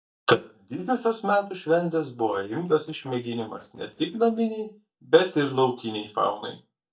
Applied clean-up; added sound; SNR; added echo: neural mask model DeepFilterNet 3.